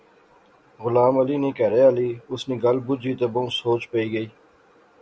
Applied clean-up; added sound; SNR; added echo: none; none; none; none.